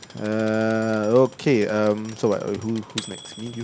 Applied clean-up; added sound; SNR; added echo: none; Tools + Clock; 19 dB; none.